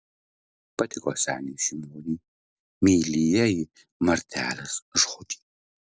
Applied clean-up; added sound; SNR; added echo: none; none; none; none.